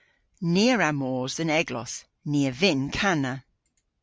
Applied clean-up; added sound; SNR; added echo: none; none; none; none.